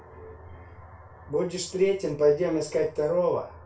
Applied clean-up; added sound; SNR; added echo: none; none; none; reverberation time 0.2 s.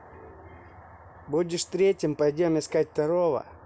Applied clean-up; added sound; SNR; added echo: none; none; none; none.